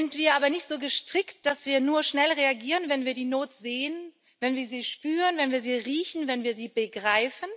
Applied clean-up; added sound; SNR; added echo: none; none; none; none.